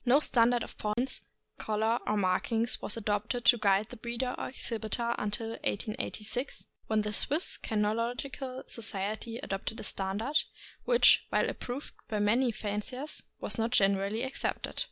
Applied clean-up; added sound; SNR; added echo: none; none; none; none.